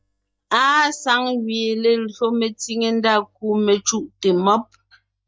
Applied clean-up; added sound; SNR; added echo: neural mask model DeepFilterNet 3.